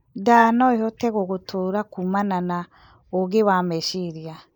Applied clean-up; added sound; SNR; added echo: neural mask model Resemble Enhance denoiser.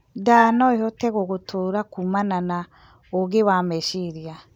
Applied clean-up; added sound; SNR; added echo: none; Wind instrument, woodwind instrument; 7 dB; none.